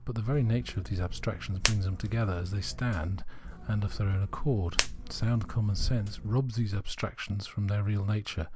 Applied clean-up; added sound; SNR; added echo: none; Hands; 8 dB; none.